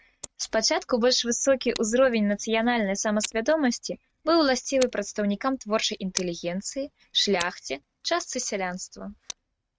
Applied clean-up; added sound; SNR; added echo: neural mask model RNNoise.